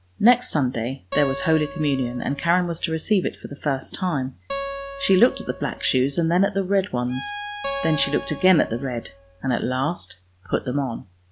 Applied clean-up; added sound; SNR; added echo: none; Bowed string instrument + Acoustic guitar; 12 dB; none.